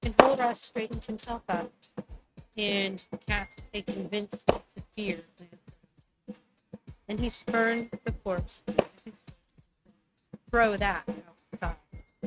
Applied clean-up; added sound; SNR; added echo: neural mask model RNNoise.